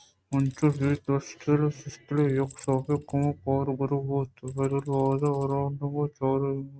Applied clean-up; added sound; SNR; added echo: neural mask model RNNoise.